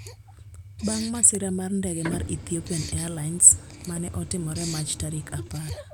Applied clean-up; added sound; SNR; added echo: none; Printer; 15 dB; none.